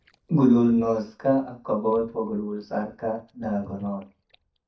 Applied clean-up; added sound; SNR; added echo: neural mask model DeepFilterNet 3.